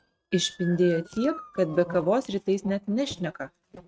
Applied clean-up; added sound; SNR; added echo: neural mask model RNNoise.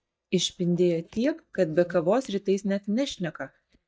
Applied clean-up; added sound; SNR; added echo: neural mask model DeepFilterNet 3.